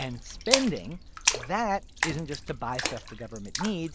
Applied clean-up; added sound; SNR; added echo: none; Splash, splatter; 1 dB; none.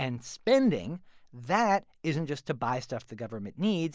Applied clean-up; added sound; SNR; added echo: none; none; none; none.